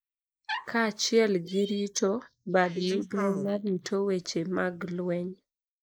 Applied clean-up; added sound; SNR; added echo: neural mask model Resemble Enhance denoiser.